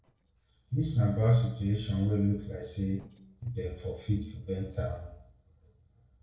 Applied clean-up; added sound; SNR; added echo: neural separator model SepFormer DNS4.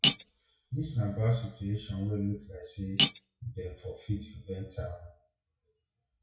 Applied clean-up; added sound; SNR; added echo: classical method WPE with log-MMSE.